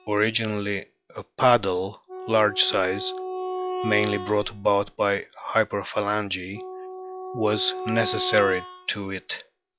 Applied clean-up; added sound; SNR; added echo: classical method log-MMSE.